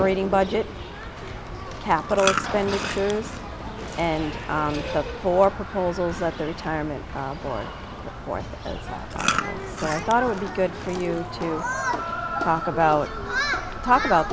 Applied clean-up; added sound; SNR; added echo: none; Chewing, mastication + Human group actions; 5 dB; none.